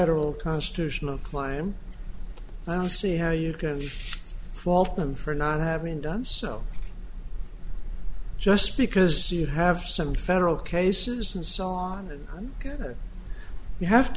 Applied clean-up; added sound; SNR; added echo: none; none; none; none.